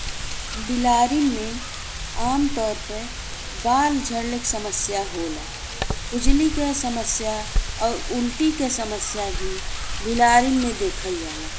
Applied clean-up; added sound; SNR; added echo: none; Wind; 4 dB; none.